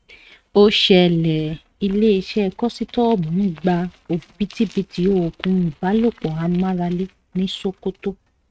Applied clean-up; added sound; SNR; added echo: neural mask model RNNoise.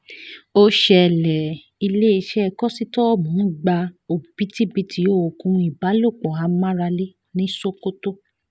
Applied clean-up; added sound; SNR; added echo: none; none; none; none.